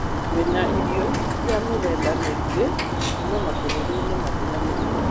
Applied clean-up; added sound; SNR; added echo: none; Bird; -4 dB; none.